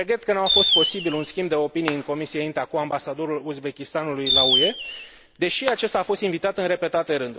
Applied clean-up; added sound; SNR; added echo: none; Fireworks; -1 dB; none.